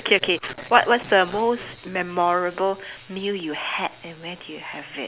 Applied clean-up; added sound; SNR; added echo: none; none; none; none.